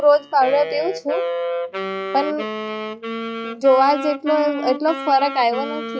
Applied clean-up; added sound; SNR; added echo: classical method log-MMSE.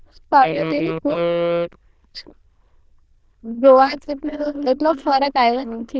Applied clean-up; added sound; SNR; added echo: neural diffusion model UNIVERSE++.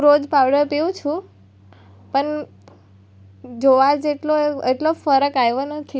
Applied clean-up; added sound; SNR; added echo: none; none; none; none.